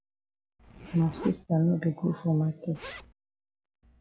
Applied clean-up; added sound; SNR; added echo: none; Zipper (clothing); 18 dB; none.